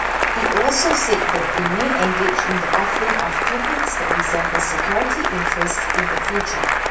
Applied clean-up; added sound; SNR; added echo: none; Applause / Cheering; -4 dB; reverberation time 0.3 s.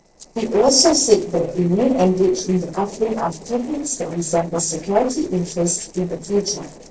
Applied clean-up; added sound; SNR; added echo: neural separator model SepFormer DNS4.